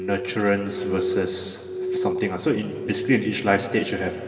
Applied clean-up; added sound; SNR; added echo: none; Glass; 6 dB; reverberation time 2.9 s.